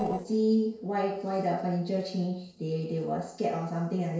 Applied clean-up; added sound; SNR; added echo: neural separator model SepFormer DNS4.